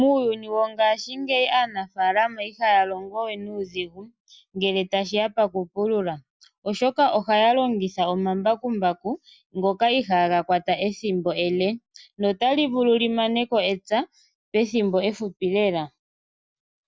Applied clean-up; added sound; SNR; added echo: none; none; none; none.